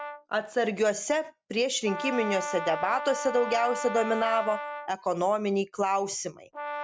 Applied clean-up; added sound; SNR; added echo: none; Brass instrument; 9 dB; none.